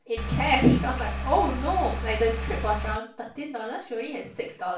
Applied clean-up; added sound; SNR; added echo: none; Engine; 3 dB; reverberation time 0.4 s.